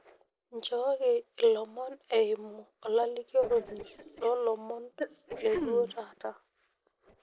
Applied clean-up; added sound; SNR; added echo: neural separator model SepFormer DNS4.